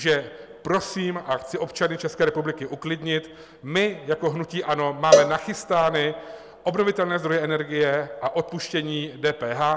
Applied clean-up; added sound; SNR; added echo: none; Cowbell; -1 dB; none.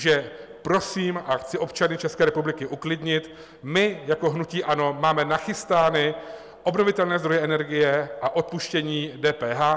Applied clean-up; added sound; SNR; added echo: none; none; none; none.